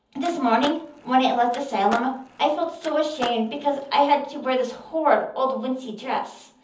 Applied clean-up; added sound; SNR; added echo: none; Skateboard; 15 dB; reverberation time 0.7 s.